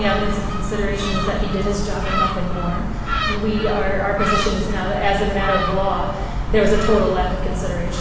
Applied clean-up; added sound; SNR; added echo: none; Gull, seagull; 5 dB; reverberation time 1.2 s.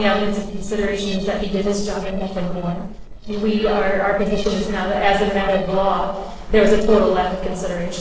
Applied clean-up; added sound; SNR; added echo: neural separator model SepFormer DNS4.